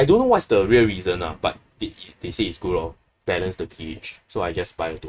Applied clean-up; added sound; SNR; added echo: neural mask model RNNoise.